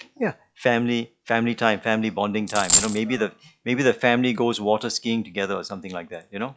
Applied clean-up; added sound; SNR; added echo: classical method log-MMSE.